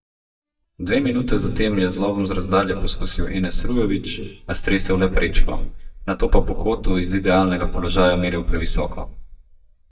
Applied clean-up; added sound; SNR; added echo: neural mask model DeepFilterNet 3.